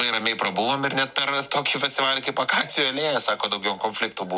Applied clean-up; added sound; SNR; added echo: none; none; none; none.